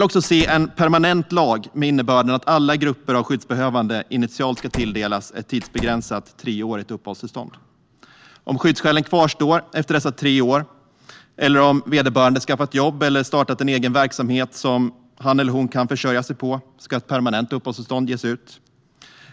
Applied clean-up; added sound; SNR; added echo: none; Slam; 13 dB; none.